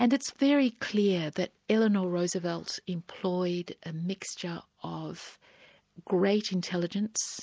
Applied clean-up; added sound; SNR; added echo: none; none; none; none.